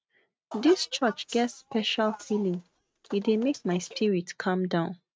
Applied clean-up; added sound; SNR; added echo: neural mask model RNNoise.